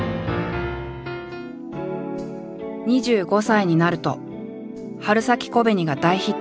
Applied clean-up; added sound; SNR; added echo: none; none; none; none.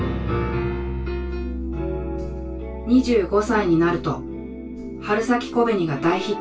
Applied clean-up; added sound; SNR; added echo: none; Bass guitar; 9 dB; reverberation time 0.1 s.